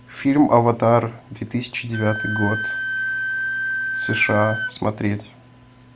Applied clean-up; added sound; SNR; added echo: none; Wind instrument, woodwind instrument; 7 dB; none.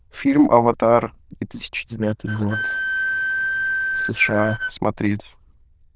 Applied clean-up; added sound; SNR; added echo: neural diffusion model UNIVERSE++.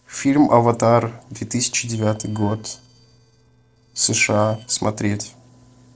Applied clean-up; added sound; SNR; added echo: neural separator model SepFormer DNS4.